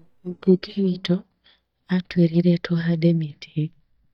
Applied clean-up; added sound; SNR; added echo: neural mask model DeepFilterNet 3.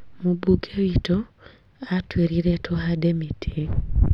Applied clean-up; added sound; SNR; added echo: none; none; none; none.